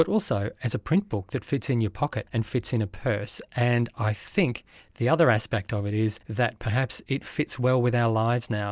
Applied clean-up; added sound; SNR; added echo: none; none; none; none.